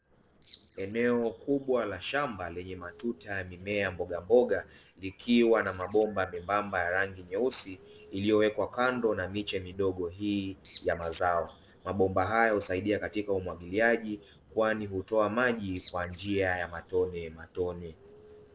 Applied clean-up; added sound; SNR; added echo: neural separator model SepFormer DNS4.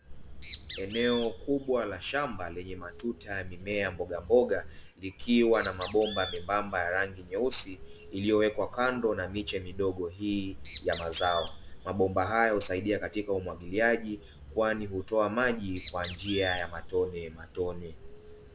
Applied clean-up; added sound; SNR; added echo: none; Bird; 11 dB; none.